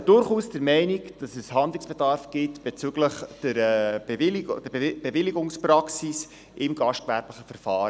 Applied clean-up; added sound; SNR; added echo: none; none; none; none.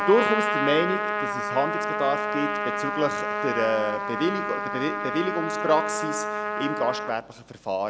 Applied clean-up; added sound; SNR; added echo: none; Trumpet; 1 dB; none.